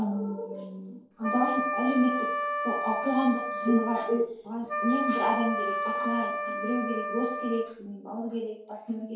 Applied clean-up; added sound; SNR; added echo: none; Wind instrument, woodwind instrument; 2 dB; reverberation time 2.4 s.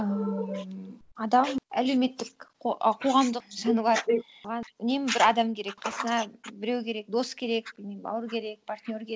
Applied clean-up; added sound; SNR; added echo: none; none; none; none.